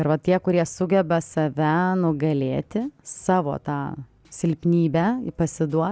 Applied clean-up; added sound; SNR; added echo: none; none; none; none.